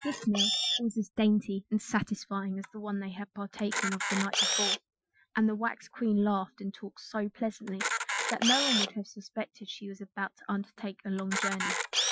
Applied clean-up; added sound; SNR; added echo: classical method Wiener filter.